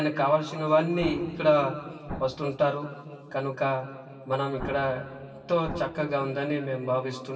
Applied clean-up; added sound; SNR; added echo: none; Explosion; 14 dB; reverberation time 2.5 s.